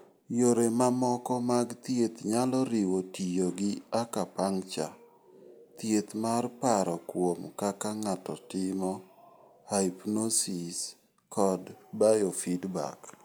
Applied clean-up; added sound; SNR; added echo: none; none; none; none.